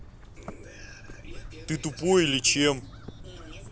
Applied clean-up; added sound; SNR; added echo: none; Bird; 14 dB; none.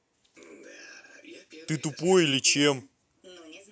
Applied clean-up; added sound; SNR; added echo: none; none; none; none.